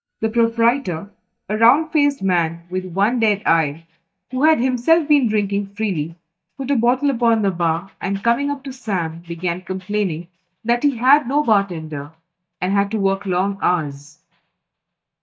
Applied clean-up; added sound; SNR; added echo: neural mask model DeepFilterNet 3.